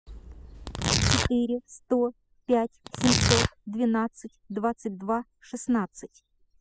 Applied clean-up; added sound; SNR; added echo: classical method spectral subtraction.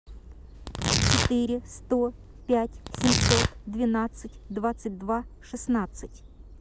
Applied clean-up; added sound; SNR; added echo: none; Tearing; -1 dB; none.